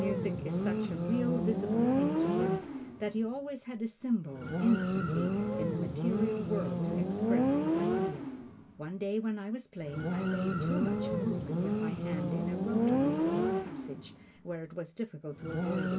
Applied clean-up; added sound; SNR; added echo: none; Motorcycle; -4 dB; none.